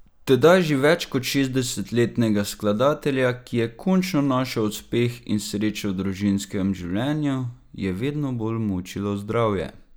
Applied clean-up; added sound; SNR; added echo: none; none; none; none.